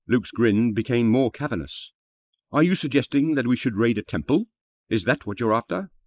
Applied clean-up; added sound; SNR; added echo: neural mask model Resemble Enhance denoiser.